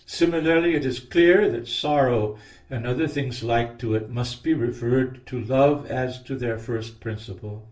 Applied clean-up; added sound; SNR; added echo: none; none; none; reverberation time 0.3 s.